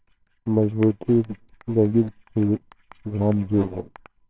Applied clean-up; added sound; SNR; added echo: neural separator model SepFormer WHAMR!.